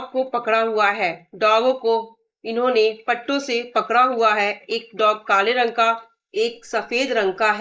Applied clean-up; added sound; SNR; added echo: neural mask model Resemble Enhance denoiser.